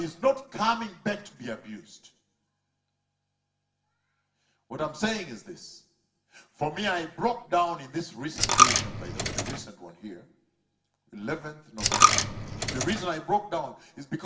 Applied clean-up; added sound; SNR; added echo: none; Coin (dropping); -5 dB; reverberation time 0.6 s.